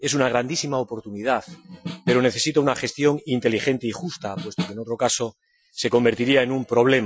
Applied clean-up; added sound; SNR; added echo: classical method Wiener filter.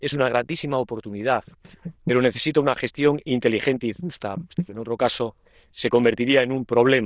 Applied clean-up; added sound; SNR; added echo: neural diffusion model UNIVERSE++.